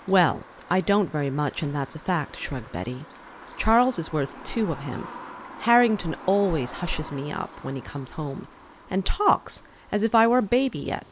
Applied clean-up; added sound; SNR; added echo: none; Bird vocalization, bird call, bird song; 18 dB; none.